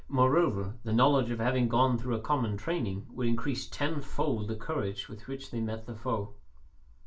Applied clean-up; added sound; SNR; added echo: none; none; none; reverberation time 0.2 s.